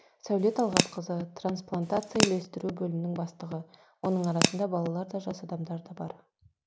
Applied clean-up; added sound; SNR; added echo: none; Crack / Crackle; -2 dB; none.